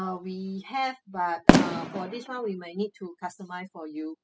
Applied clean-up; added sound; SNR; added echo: classical method spectral subtraction.